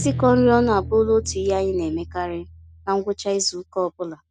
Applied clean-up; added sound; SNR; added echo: none; Guitar; 11 dB; none.